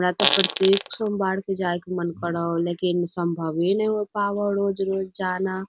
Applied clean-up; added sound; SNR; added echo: none; Fart; 2 dB; none.